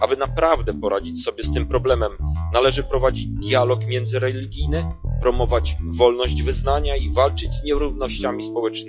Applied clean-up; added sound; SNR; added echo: classical method log-MMSE.